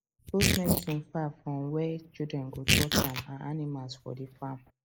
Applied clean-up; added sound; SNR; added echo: neural mask model Resemble Enhance denoiser.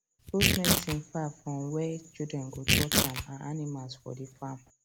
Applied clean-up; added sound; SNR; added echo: none; Tearing; -3 dB; none.